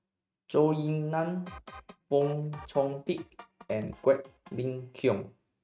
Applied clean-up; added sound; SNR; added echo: neural mask model RNNoise.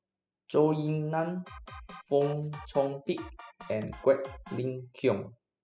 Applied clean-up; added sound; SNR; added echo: classical method spectral subtraction.